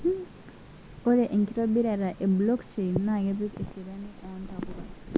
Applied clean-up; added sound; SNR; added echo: none; none; none; none.